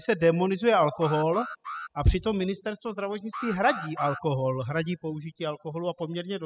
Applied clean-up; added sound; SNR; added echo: classical method spectral subtraction.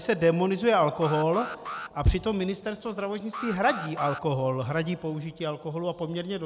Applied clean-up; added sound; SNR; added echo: none; Alarm; 12 dB; none.